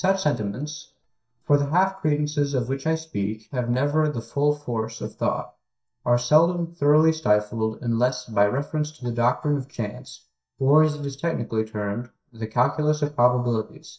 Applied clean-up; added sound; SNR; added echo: neural mask model DeepFilterNet 3.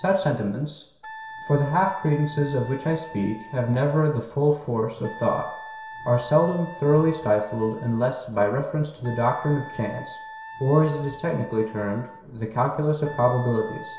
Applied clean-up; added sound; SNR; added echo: none; Wind instrument, woodwind instrument; 17 dB; reverberation time 0.7 s.